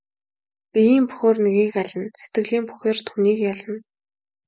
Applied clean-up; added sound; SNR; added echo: none; none; none; none.